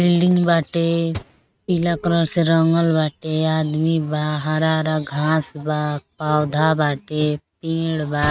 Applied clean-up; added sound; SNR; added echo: neural mask model RNNoise.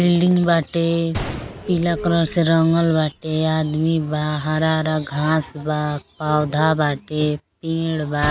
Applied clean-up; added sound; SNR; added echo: none; Gunshot, gunfire; 17 dB; none.